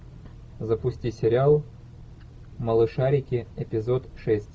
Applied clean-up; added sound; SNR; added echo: none; none; none; none.